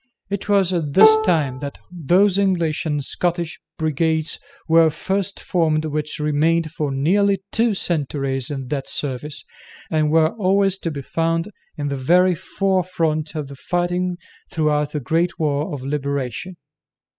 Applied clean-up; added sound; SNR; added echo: classical method spectral subtraction.